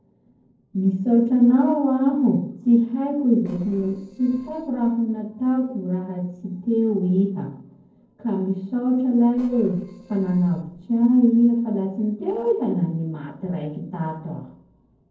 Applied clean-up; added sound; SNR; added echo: neural separator model SepFormer DNS4.